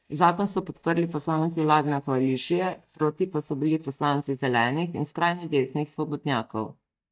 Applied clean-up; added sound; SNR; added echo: neural mask model DeepFilterNet 3.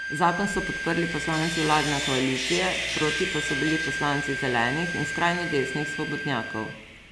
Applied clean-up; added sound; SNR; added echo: none; Bowed string instrument + Sawing; 3 dB; none.